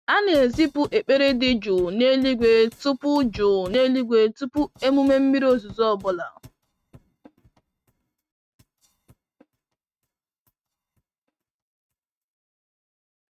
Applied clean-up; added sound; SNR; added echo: neural mask model RNNoise.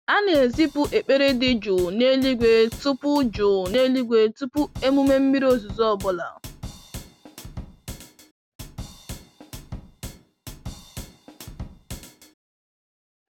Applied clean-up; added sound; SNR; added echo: none; Drum / Drum kit; 15 dB; none.